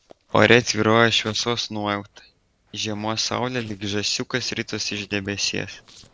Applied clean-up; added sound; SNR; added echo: neural separator model SepFormer DNS4.